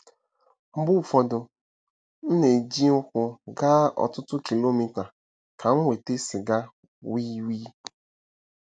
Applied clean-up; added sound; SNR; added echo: none; none; none; none.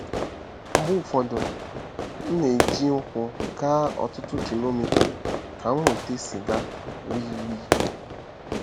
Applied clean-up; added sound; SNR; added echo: none; Fireworks; 1 dB; none.